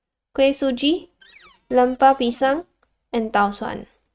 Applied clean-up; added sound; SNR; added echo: neural mask model RNNoise.